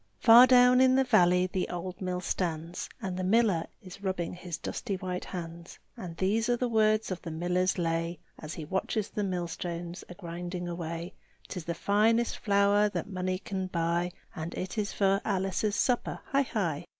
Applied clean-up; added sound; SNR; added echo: none; none; none; none.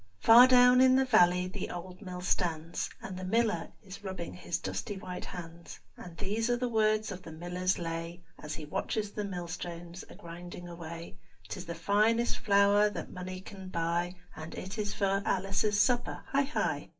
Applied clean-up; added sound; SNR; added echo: none; none; none; reverberation time 0.2 s.